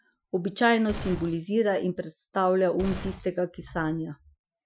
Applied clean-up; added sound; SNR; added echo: classical method Wiener filter.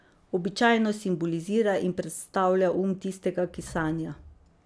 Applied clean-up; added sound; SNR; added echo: none; none; none; none.